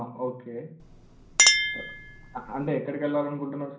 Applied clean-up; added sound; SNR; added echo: none; Chink, clink; -4 dB; reverberation time 0.6 s.